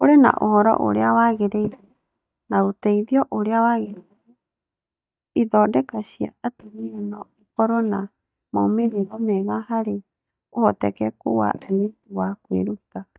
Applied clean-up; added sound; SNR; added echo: neural mask model DeepFilterNet 3.